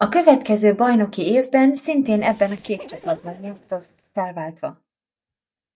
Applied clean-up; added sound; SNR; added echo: neural mask model DeepFilterNet 3.